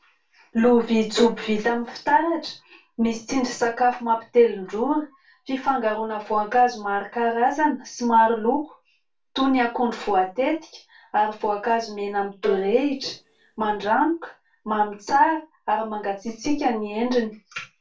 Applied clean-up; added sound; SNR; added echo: none; Bowed string instrument; 10 dB; reverberation time 0.2 s.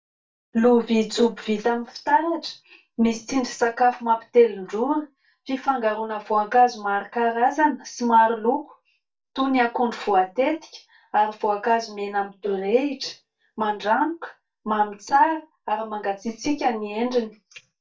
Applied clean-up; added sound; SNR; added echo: neural mask model DeepFilterNet 3.